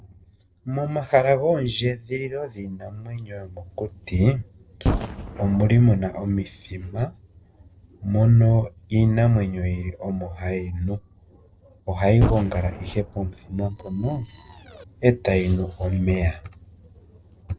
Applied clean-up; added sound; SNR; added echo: neural separator model SepFormer DNS4.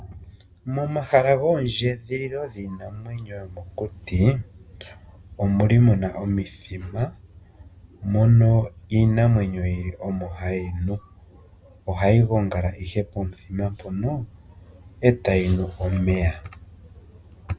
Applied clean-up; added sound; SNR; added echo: none; none; none; none.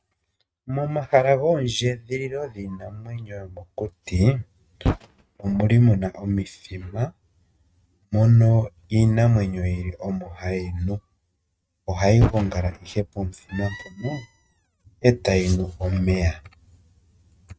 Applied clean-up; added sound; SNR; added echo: neural mask model RNNoise.